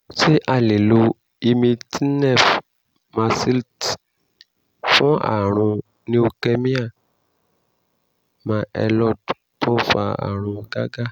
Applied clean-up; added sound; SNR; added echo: none; none; none; none.